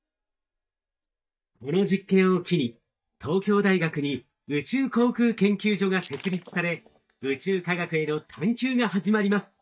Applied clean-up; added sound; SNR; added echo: neural mask model DeepFilterNet 3.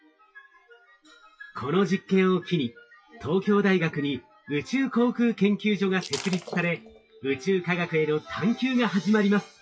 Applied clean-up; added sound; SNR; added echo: classical method WPE with log-MMSE.